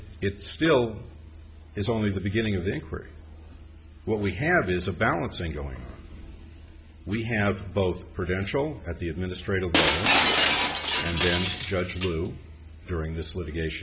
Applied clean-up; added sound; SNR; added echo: none; Shatter; -4 dB; none.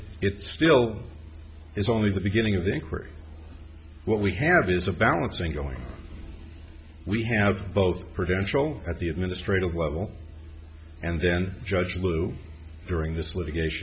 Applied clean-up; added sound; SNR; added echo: none; none; none; none.